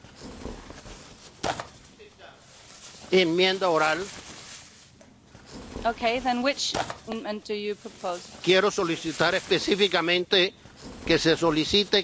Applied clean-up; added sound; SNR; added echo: none; Tearing; 14 dB; none.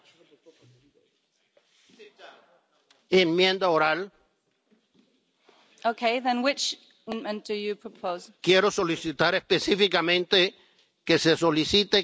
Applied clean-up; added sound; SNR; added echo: none; none; none; none.